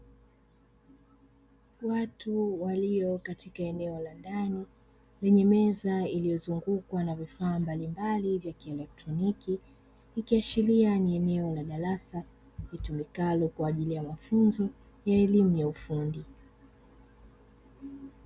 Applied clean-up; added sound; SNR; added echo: none; none; none; none.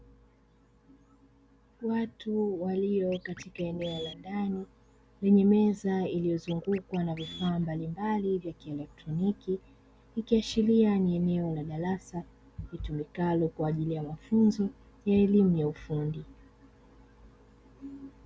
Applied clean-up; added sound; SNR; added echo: none; Scratching (performance technique); 19 dB; none.